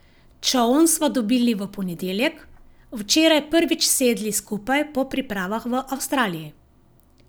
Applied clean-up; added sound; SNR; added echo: none; none; none; none.